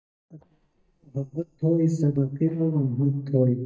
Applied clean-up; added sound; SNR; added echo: neural mask model DeepFilterNet 3.